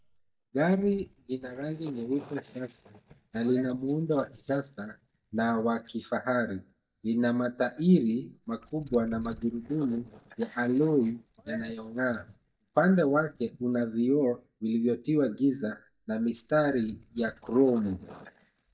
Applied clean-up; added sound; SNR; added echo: neural mask model DeepFilterNet 3.